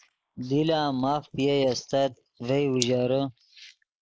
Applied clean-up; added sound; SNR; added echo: neural mask model Resemble Enhance denoiser.